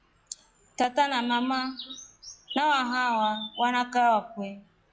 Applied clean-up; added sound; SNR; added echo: classical method log-MMSE.